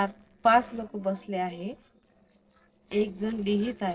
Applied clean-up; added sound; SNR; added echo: neural separator model SepFormer DNS4.